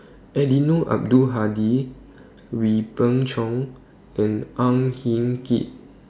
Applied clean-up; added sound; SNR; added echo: none; none; none; none.